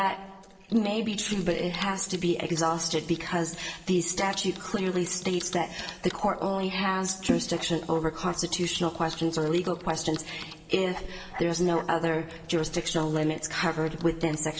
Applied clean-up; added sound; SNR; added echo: neural separator model SepFormer DNS4.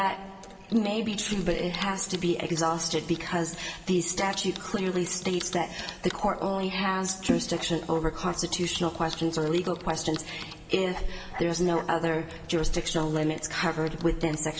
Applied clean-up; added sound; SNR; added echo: none; Typing; 15 dB; reverberation time 1.9 s.